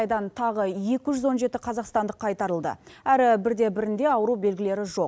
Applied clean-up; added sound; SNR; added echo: none; none; none; none.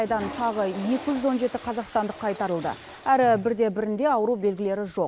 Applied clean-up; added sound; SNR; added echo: none; Toilet flush / Water; 16 dB; none.